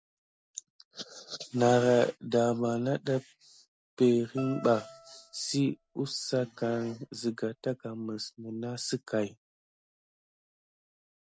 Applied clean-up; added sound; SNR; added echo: none; Guitar; 19 dB; none.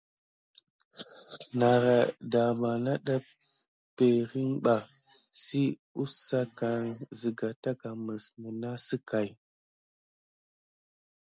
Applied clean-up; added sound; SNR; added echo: none; none; none; none.